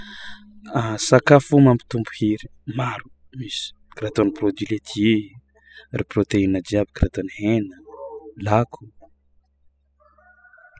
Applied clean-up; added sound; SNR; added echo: classical method spectral subtraction.